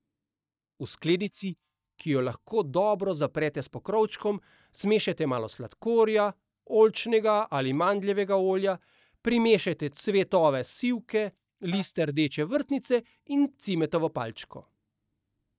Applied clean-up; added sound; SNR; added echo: neural mask model DeepFilterNet 3.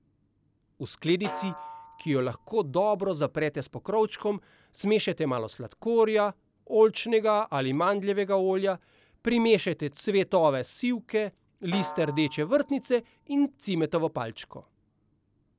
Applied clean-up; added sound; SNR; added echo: none; Snare drum; 16 dB; none.